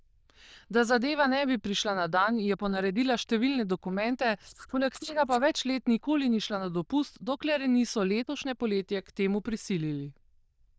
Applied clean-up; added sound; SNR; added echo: neural diffusion model UNIVERSE++.